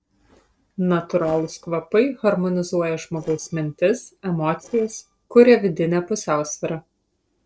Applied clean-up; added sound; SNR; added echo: neural separator model SepFormer DNS4.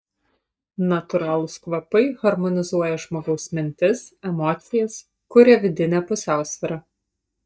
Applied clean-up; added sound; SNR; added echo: neural mask model DeepFilterNet 3.